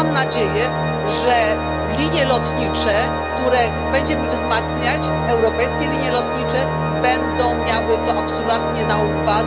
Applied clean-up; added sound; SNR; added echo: none; Organ; -1 dB; none.